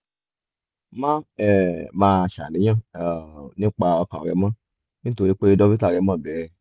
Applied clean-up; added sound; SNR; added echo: none; none; none; none.